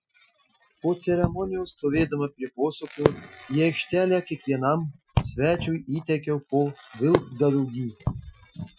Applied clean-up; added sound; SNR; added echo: classical method Wiener filter.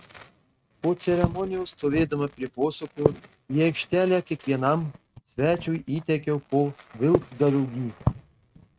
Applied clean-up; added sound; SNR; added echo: neural mask model RNNoise.